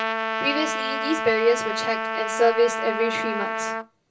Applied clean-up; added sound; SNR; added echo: none; Trumpet; 2 dB; reverberation time 0.1 s.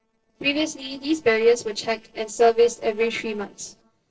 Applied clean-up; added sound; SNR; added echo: neural separator model SepFormer DNS4.